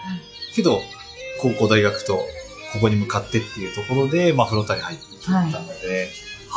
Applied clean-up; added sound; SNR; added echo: classical method log-MMSE.